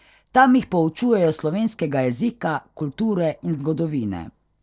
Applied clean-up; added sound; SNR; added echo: neural separator model SepFormer DNS4.